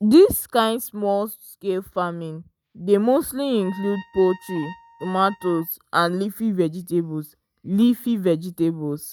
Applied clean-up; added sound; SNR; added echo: neural mask model RNNoise.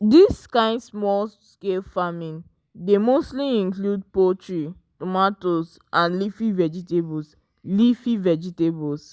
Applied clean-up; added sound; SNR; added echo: none; none; none; none.